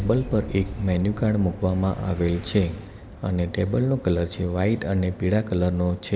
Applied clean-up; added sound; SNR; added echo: none; Boom; 17 dB; none.